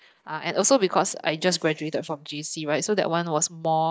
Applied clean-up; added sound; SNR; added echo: neural mask model DeepFilterNet 3.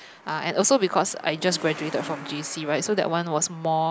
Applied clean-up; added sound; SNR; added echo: none; Truck; 17 dB; none.